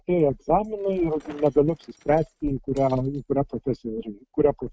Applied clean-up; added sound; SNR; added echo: neural mask model RNNoise.